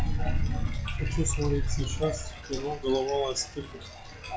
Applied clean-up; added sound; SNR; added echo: classical method log-MMSE.